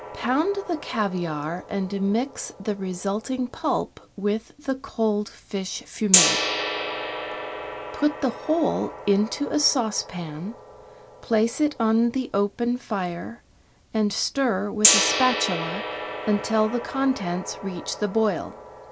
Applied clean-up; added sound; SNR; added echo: none; Gong; 5 dB; none.